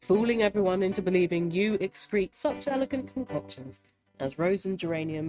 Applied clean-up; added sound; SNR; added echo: neural mask model RNNoise.